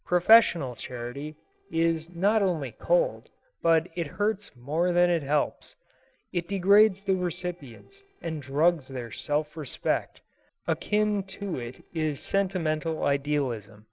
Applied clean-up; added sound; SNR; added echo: neural separator model SepFormer DNS4.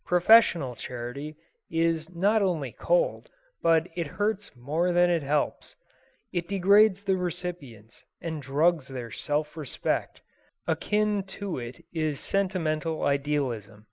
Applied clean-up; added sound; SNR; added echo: neural mask model Resemble Enhance denoiser.